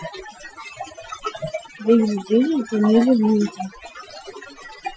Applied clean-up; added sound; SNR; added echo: classical method Wiener filter.